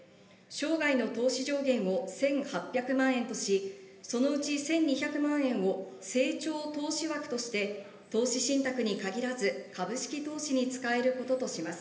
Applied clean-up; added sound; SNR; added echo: none; none; none; reverberation time 1.4 s.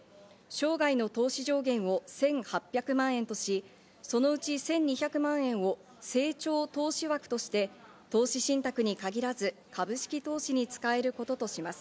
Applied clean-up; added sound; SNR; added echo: none; none; none; none.